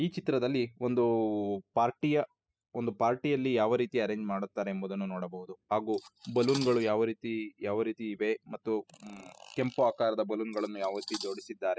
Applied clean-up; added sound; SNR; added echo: classical method spectral subtraction.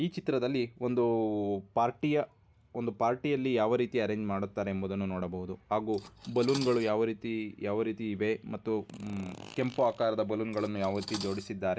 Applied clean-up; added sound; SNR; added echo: none; Cutlery, silverware + Fart; 18 dB; none.